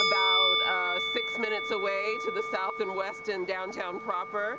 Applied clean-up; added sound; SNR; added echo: none; Musical instrument; -2 dB; none.